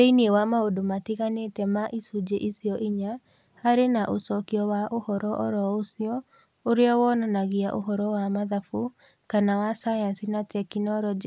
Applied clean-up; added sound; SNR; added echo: none; none; none; none.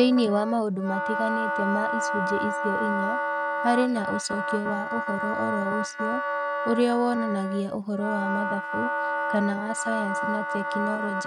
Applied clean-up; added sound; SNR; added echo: neural mask model RNNoise.